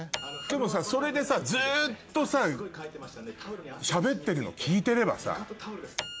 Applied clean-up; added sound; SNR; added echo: none; none; none; none.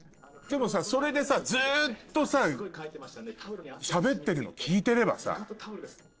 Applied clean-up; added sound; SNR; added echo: neural separator model SepFormer DNS4.